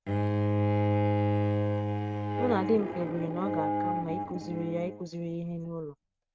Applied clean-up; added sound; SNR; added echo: neural mask model RNNoise.